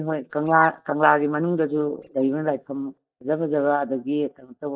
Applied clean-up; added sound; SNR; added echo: neural mask model DeepFilterNet 3.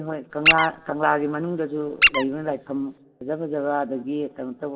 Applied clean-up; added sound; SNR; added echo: none; Squeak; -4 dB; reverberation time 2.2 s.